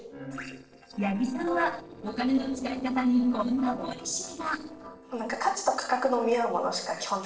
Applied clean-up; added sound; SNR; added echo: neural separator model SepFormer DNS4.